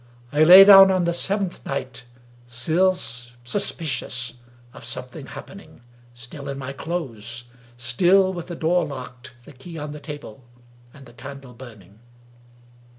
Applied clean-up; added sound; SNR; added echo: none; none; none; none.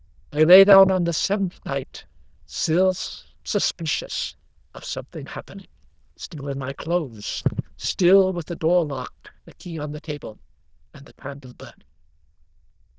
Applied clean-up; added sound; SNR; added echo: neural diffusion model UNIVERSE++.